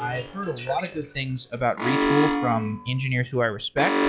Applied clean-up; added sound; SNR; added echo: classical method log-MMSE.